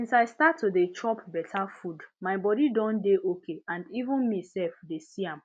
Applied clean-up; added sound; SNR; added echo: none; none; none; none.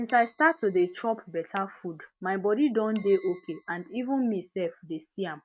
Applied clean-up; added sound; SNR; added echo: neural mask model RNNoise.